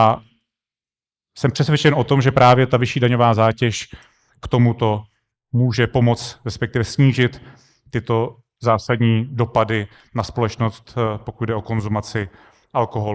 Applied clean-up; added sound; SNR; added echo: neural mask model Resemble Enhance denoiser.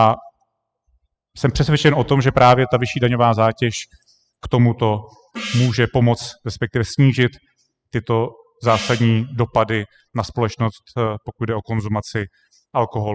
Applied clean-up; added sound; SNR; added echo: classical method spectral subtraction.